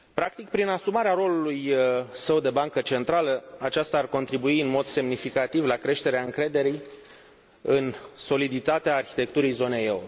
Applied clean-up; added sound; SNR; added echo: none; none; none; none.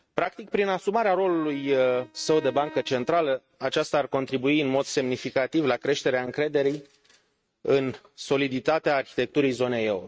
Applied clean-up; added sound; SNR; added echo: neural mask model RNNoise.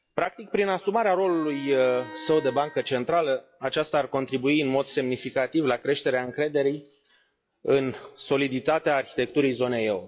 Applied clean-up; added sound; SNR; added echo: classical method log-MMSE.